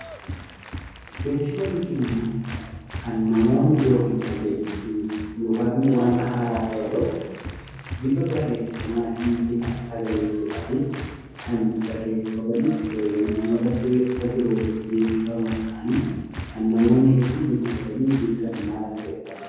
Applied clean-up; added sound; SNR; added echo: none; Applause; 13 dB; reverberation time 1.3 s.